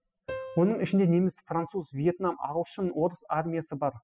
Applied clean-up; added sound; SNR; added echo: classical method spectral subtraction.